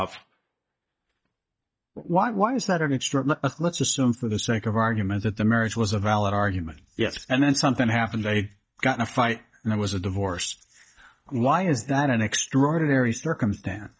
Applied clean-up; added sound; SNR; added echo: neural mask model DeepFilterNet 3.